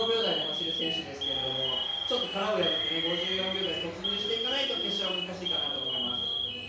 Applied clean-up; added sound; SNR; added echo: none; Alarm; -2 dB; reverberation time 0.7 s.